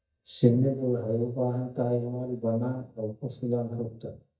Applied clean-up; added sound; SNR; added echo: neural mask model DeepFilterNet 3.